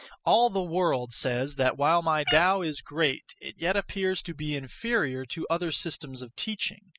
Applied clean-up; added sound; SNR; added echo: classical method spectral subtraction.